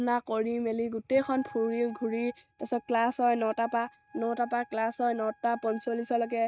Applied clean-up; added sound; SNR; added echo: neural mask model RNNoise.